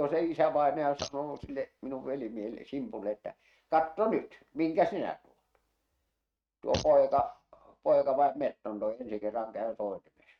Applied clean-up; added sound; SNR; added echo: neural mask model RNNoise.